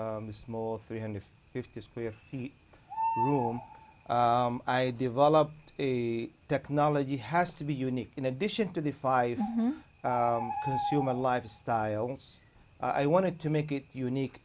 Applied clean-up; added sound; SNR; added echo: none; Bird; 11 dB; none.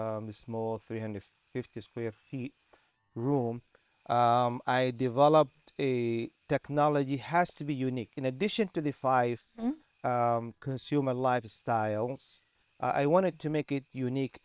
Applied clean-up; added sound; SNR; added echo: neural separator model SepFormer WHAM!.